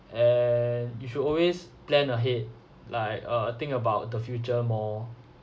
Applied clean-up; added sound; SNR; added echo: none; none; none; none.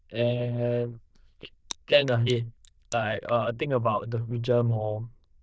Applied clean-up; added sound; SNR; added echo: neural diffusion model UNIVERSE++.